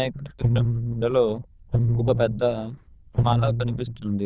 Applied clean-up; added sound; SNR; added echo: neural diffusion model UNIVERSE++.